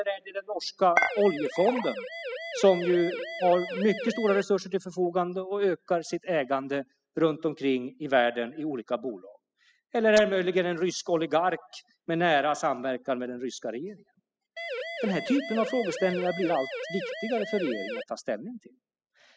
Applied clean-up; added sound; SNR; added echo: classical method spectral subtraction.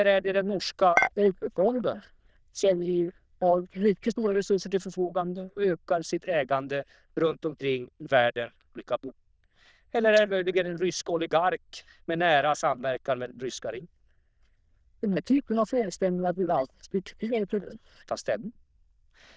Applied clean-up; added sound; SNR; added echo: neural diffusion model UNIVERSE++.